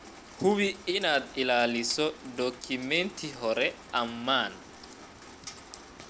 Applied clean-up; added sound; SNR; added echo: none; Rain; 18 dB; none.